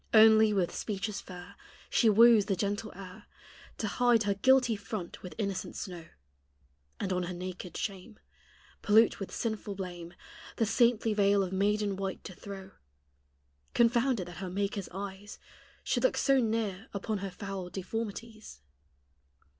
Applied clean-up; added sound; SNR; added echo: none; none; none; none.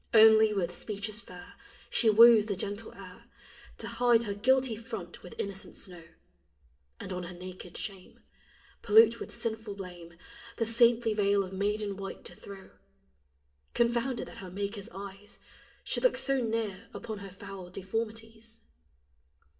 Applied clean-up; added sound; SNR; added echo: none; none; none; reverberation time 0.5 s.